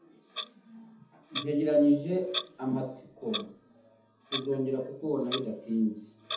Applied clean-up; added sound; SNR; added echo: none; Clock; 10 dB; reverberation time 0.6 s.